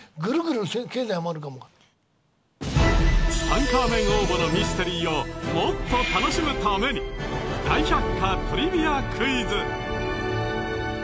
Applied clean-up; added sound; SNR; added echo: none; none; none; none.